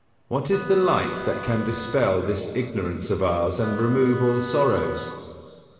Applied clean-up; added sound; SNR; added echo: none; Wind instrument, woodwind instrument; 13 dB; reverberation time 2.3 s.